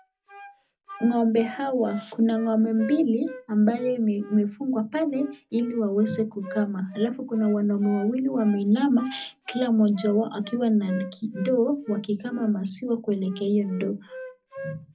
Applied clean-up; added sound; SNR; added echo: none; Wind instrument, woodwind instrument; 18 dB; reverberation time 0.4 s.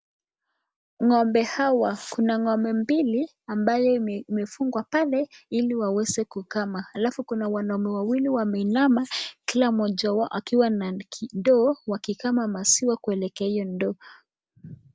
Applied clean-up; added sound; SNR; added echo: none; none; none; none.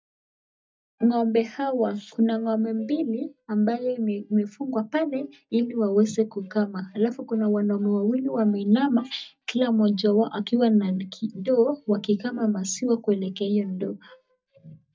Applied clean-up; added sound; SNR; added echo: neural mask model DeepFilterNet 3.